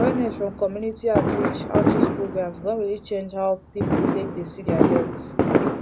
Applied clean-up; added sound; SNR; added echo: none; Fireworks; -3 dB; none.